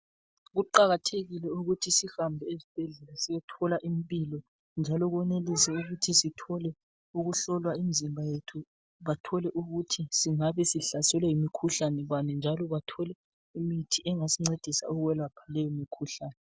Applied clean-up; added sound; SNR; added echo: none; none; none; none.